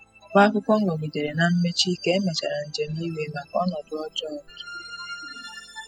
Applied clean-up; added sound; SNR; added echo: classical method spectral subtraction.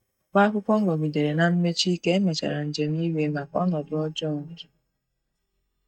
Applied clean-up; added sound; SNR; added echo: neural mask model DeepFilterNet 3.